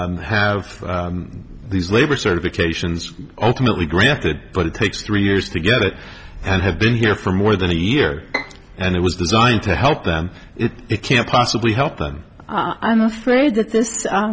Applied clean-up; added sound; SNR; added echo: none; Bowed string instrument; 13 dB; none.